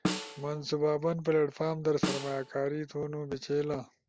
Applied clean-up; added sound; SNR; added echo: none; Snare drum; 7 dB; none.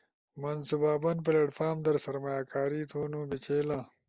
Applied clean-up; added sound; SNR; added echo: none; none; none; none.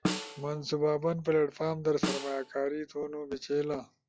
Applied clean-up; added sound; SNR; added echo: classical method log-MMSE.